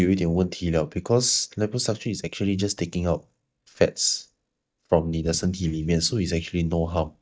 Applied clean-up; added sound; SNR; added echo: neural mask model DeepFilterNet 3.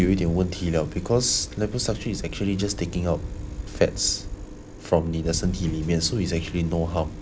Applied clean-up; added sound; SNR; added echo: none; Bicycle; 10 dB; none.